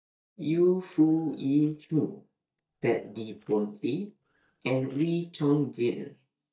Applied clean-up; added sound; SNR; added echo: neural mask model DeepFilterNet 3.